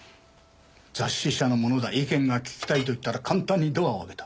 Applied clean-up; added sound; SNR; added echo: none; Chink, clink; 17 dB; none.